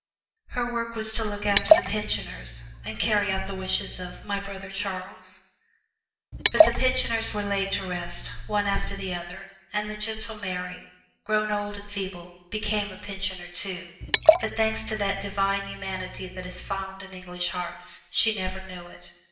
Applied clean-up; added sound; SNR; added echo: none; Liquid; -2 dB; reverberation time 0.8 s.